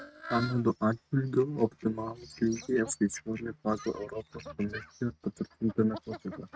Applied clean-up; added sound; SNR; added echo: neural mask model RNNoise.